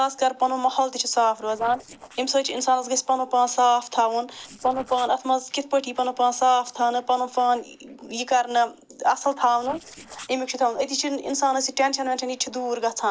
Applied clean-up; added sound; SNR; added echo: neural separator model SepFormer DNS4.